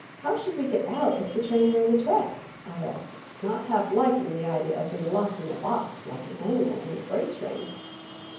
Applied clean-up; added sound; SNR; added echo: none; Traffic noise, roadway noise; 17 dB; reverberation time 0.9 s.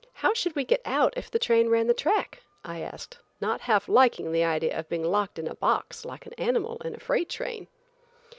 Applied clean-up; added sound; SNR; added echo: none; none; none; none.